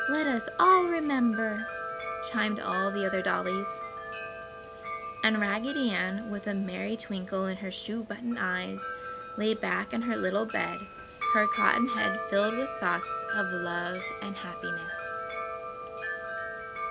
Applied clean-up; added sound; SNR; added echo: none; Wind chime; 5 dB; none.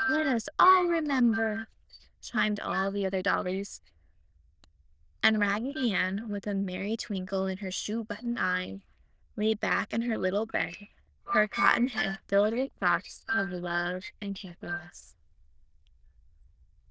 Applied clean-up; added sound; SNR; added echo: neural diffusion model UNIVERSE++.